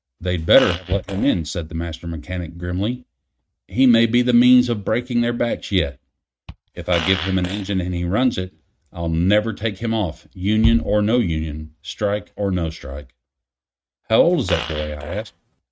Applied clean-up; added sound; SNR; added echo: neural mask model RNNoise.